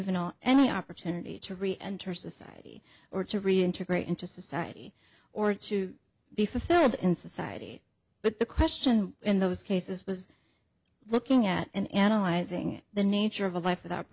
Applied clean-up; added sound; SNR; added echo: none; none; none; none.